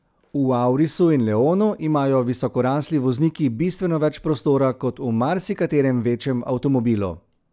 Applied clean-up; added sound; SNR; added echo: none; none; none; none.